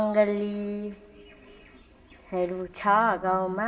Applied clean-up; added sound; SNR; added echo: none; Organ; 15 dB; reverberation time 1.5 s.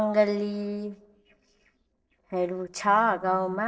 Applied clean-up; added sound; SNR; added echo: neural separator model SepFormer DNS4.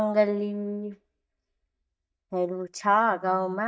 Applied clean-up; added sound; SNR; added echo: neural mask model DeepFilterNet 3.